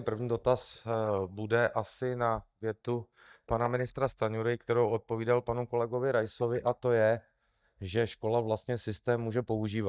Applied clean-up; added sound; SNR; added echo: neural mask model DeepFilterNet 3.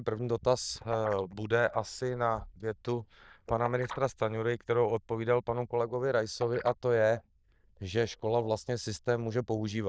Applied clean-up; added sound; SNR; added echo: neural diffusion model UNIVERSE++.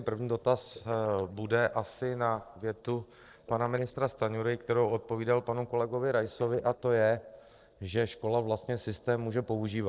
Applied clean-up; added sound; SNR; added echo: neural separator model SepFormer DNS4.